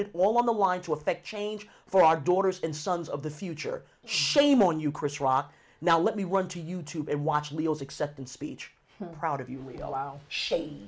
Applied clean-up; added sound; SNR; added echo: none; none; none; none.